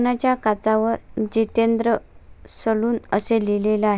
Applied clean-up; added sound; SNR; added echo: none; none; none; none.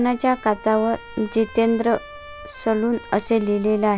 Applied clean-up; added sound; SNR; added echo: none; Trumpet; 20 dB; none.